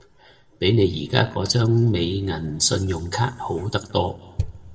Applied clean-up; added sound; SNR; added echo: none; none; none; reverberation time 1.3 s.